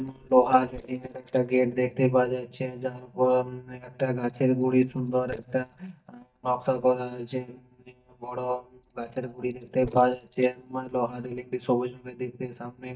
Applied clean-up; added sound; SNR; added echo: neural mask model DeepFilterNet 3.